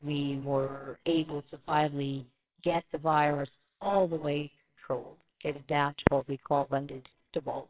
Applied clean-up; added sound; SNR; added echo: neural separator model SepFormer WHAMR!.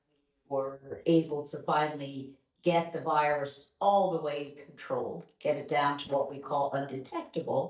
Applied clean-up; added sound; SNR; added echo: neural mask model DeepFilterNet 3.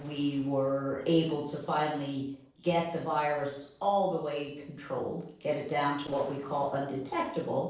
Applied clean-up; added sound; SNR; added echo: neural separator model SepFormer DNS4.